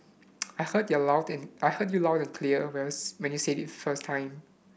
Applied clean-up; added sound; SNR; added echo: none; none; none; none.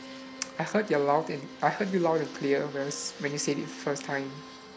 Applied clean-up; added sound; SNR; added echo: none; Organ + Fixed-wing aircraft, airplane; 14 dB; none.